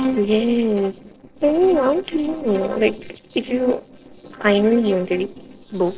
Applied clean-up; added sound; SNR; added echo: neural separator model SepFormer DNS4.